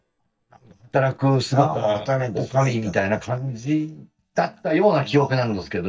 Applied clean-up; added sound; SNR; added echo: neural mask model DeepFilterNet 3.